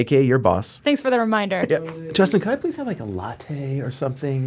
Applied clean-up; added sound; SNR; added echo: none; none; none; none.